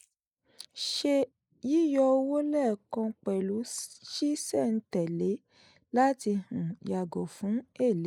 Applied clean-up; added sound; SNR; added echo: neural mask model Resemble Enhance denoiser.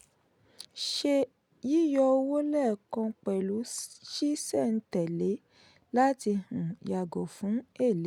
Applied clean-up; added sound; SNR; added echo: none; none; none; none.